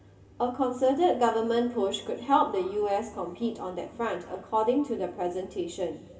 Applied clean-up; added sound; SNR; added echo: none; none; none; reverberation time 2.7 s.